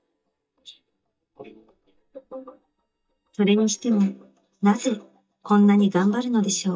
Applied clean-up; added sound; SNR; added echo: neural mask model DeepFilterNet 3.